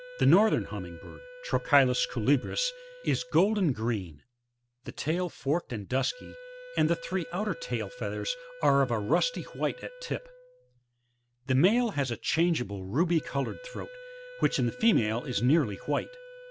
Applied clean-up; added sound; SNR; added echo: none; Wind instrument, woodwind instrument; 18 dB; none.